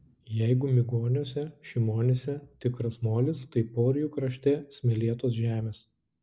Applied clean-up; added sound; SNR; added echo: none; none; none; none.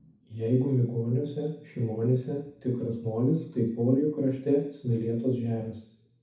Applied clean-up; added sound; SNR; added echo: none; none; none; reverberation time 0.6 s.